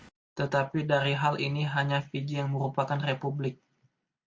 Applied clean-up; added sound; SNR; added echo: none; none; none; none.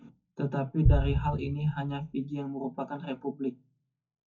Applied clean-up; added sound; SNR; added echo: classical method WPE with log-MMSE.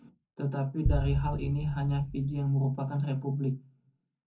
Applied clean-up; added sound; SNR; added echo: none; Boom; 4 dB; reverberation time 0.3 s.